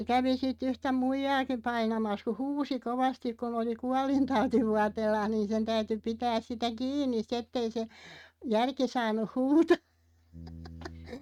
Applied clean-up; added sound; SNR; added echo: neural mask model RNNoise.